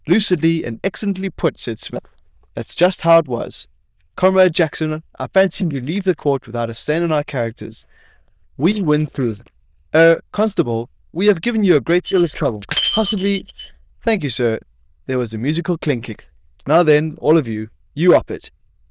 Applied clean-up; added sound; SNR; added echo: neural diffusion model UNIVERSE++.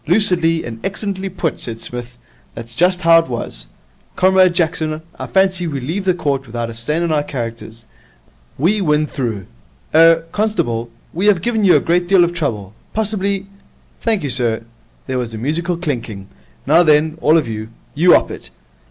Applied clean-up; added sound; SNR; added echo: none; none; none; none.